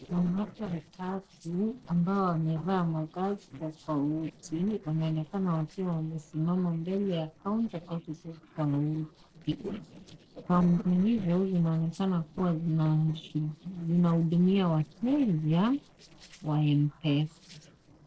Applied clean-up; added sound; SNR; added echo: neural separator model SepFormer DNS4.